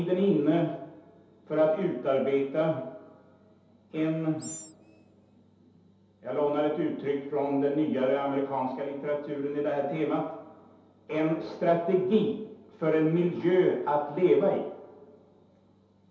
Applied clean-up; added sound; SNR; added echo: none; Animal; 18 dB; reverberation time 0.8 s.